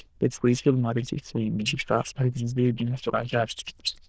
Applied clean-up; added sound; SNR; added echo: neural diffusion model UNIVERSE++.